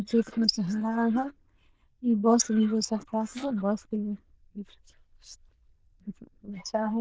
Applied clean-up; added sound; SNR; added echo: neural diffusion model UNIVERSE++.